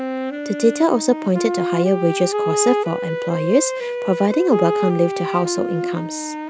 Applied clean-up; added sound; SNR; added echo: none; Wind instrument, woodwind instrument; 4 dB; none.